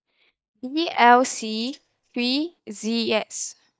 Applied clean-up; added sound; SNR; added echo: neural mask model DeepFilterNet 3.